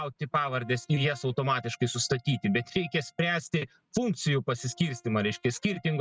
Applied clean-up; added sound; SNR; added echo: neural mask model RNNoise.